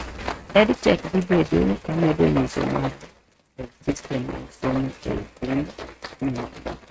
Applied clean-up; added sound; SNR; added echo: neural mask model RNNoise.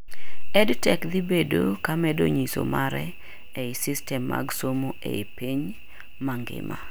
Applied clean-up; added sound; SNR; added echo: none; none; none; none.